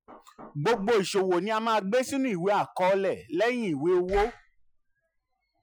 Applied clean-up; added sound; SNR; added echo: classical method Wiener filter.